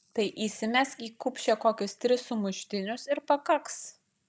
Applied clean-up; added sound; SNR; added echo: none; none; none; none.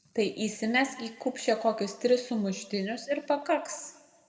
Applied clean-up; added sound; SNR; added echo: none; none; none; reverberation time 1.1 s.